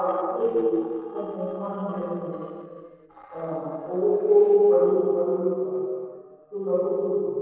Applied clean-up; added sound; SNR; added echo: neural separator model SepFormer DNS4.